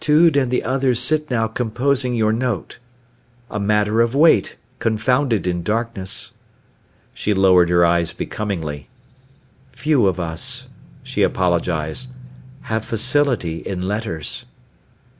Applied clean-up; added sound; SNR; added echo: none; none; none; none.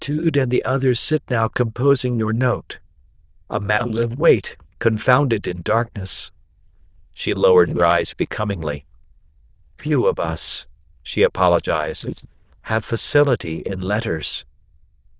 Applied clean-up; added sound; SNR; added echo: neural diffusion model UNIVERSE++.